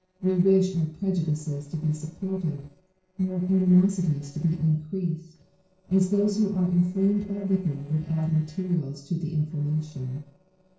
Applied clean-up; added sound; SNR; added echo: neural separator model SepFormer DNS4.